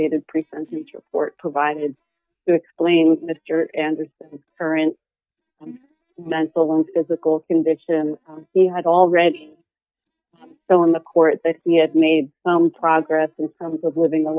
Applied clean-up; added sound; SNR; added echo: neural mask model DeepFilterNet 3.